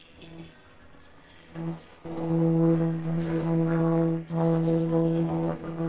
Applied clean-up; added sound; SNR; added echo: neural separator model SepFormer WHAMR!.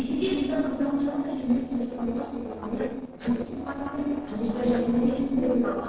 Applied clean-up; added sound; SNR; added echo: neural separator model SepFormer DNS4.